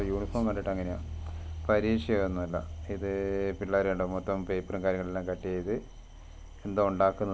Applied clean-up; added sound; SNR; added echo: none; none; none; none.